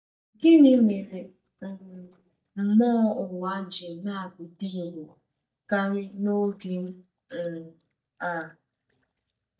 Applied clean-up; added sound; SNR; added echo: neural mask model DeepFilterNet 3.